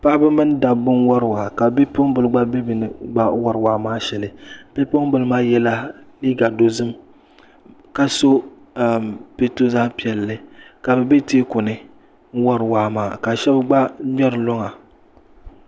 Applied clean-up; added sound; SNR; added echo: none; none; none; none.